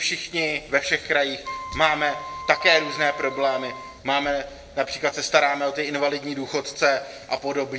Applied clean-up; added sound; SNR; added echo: none; Wind instrument, woodwind instrument; 12 dB; reverberation time 1.1 s.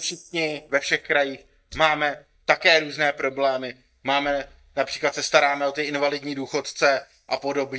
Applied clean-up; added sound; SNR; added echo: neural mask model DeepFilterNet 3.